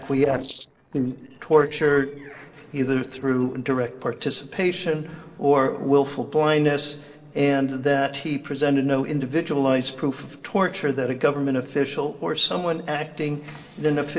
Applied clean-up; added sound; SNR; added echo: neural separator model SepFormer DNS4.